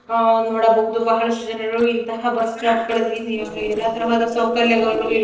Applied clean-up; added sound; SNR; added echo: neural separator model SepFormer DNS4.